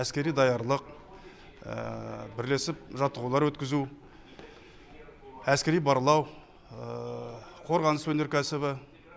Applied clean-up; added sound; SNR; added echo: none; none; none; none.